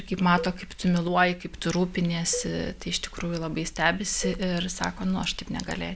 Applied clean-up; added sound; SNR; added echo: none; Cowbell; 16 dB; none.